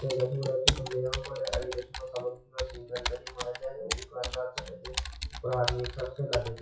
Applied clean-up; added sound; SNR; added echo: classical method WPE with log-MMSE.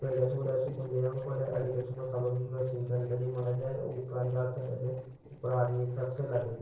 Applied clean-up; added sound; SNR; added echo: neural separator model SepFormer DNS4.